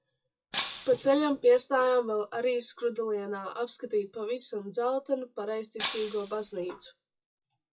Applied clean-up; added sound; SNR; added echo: classical method WPE with log-MMSE.